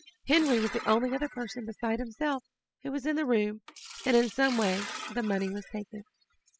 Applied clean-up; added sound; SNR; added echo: classical method spectral subtraction.